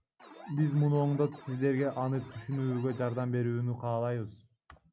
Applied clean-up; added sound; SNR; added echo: none; Alarm; 20 dB; none.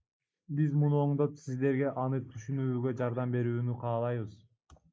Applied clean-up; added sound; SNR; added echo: neural mask model Resemble Enhance denoiser.